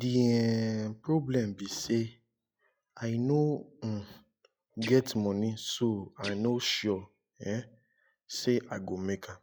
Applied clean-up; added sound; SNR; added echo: classical method log-MMSE.